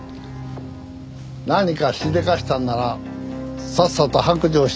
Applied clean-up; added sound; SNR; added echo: none; none; none; none.